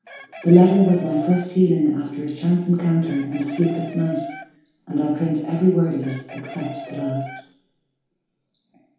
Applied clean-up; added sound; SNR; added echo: none; Chicken, rooster; 17 dB; reverberation time 0.8 s.